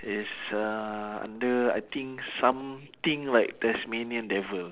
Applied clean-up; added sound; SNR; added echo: neural separator model SepFormer DNS4.